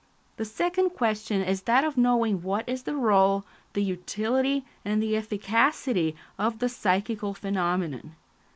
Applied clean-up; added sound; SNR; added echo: none; none; none; none.